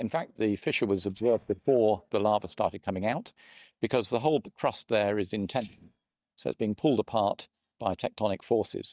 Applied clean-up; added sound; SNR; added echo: neural mask model DeepFilterNet 3.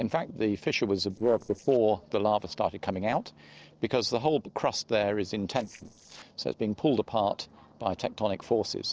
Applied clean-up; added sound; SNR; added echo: neural separator model SepFormer DNS4.